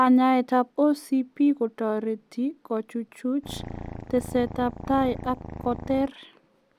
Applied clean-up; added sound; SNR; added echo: none; Purr; 11 dB; none.